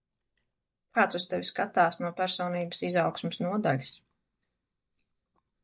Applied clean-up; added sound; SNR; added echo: neural mask model DeepFilterNet 3.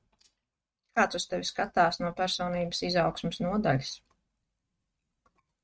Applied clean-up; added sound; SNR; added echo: neural mask model RNNoise.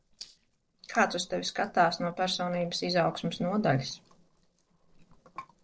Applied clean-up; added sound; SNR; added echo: neural separator model SepFormer DNS4.